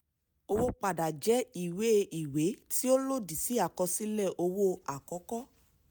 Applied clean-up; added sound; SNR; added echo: none; none; none; none.